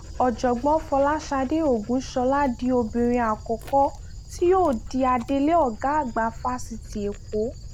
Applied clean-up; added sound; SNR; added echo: none; Dog; 14 dB; none.